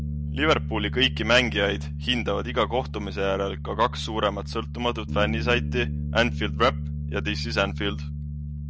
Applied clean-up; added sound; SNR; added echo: none; Bass guitar; 4 dB; none.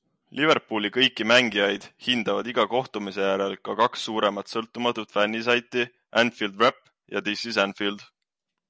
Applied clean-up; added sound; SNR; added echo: none; none; none; none.